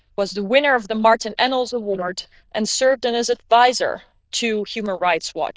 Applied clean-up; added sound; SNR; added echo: neural diffusion model UNIVERSE++.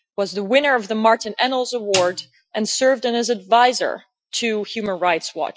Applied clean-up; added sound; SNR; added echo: classical method Wiener filter.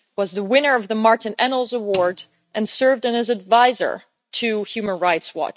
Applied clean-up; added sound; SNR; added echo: neural mask model RNNoise.